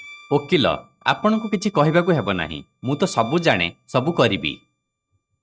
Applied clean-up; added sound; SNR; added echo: neural mask model RNNoise.